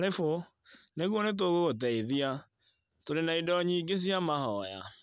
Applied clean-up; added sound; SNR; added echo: none; none; none; none.